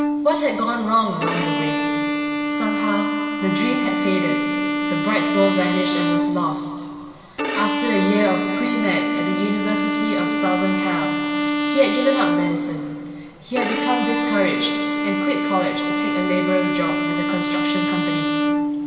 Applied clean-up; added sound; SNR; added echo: none; Bowed string instrument; -2 dB; reverberation time 2.6 s.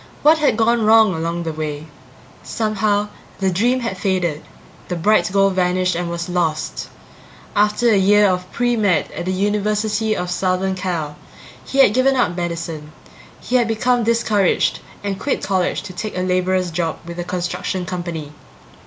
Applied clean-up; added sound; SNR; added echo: none; none; none; none.